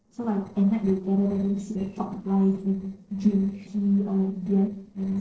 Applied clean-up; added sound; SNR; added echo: neural separator model SepFormer DNS4.